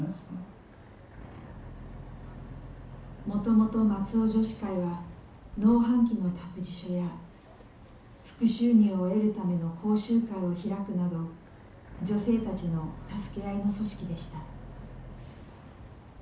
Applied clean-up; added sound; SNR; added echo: none; Boat, Water vehicle; 16 dB; reverberation time 0.9 s.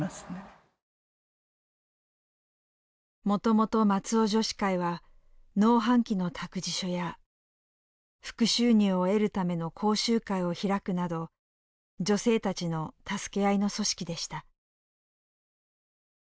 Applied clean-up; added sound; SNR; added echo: none; none; none; none.